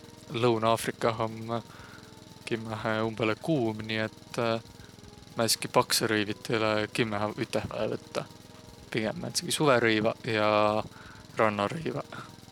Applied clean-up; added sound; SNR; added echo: none; Engine + Piano / Organ; 19 dB; none.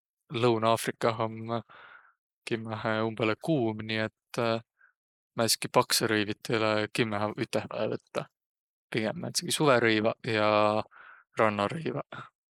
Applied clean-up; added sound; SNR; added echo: neural mask model Resemble Enhance denoiser.